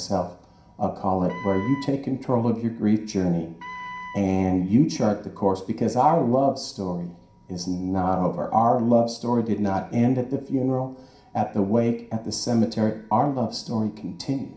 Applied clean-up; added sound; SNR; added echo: none; Wind instrument, woodwind instrument; 15 dB; reverberation time 0.5 s.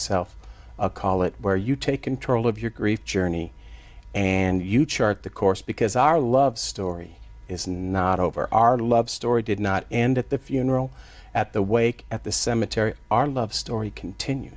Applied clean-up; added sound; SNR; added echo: none; none; none; none.